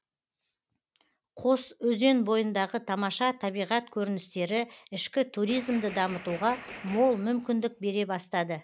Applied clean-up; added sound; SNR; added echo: none; Gunshot, gunfire; 15 dB; none.